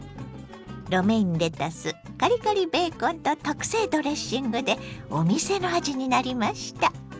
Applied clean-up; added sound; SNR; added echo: none; none; none; none.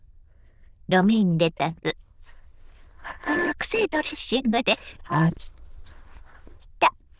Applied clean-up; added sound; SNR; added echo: neural diffusion model UNIVERSE++.